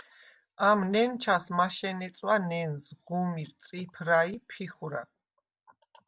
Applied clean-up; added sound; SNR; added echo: none; none; none; none.